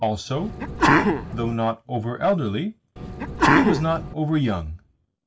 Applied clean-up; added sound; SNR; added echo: none; Sneeze; -4 dB; none.